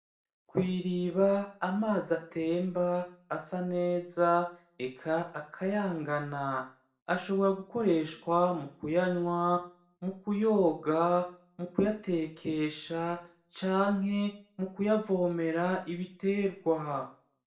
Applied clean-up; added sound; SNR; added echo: none; none; none; reverberation time 0.4 s.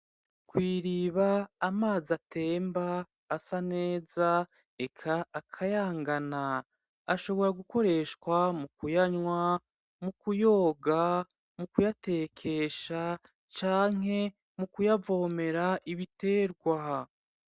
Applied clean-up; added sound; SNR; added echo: none; none; none; none.